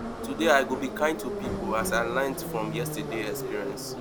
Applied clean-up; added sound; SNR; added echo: none; Subway, metro, underground; 4 dB; none.